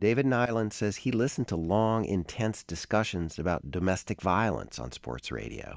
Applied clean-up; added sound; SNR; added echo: none; none; none; none.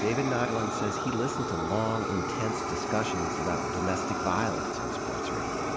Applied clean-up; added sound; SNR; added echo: none; Fire; -1 dB; none.